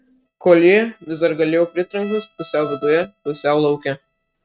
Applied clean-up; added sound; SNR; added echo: neural mask model RNNoise.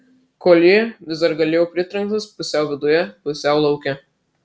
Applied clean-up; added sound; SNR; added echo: none; none; none; none.